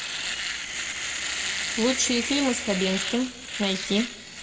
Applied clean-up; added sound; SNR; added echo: none; Domestic sounds, home sounds; 3 dB; reverberation time 0.8 s.